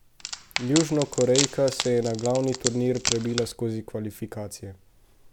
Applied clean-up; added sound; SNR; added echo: none; Wood; 5 dB; none.